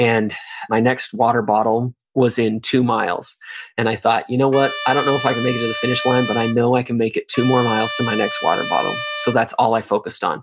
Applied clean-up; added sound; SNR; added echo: none; Trumpet; 8 dB; none.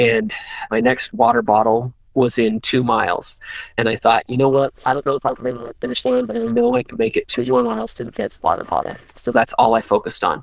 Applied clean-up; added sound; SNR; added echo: neural diffusion model UNIVERSE++.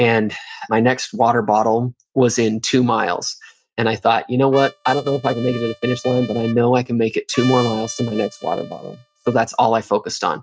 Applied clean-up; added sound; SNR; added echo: neural mask model RNNoise.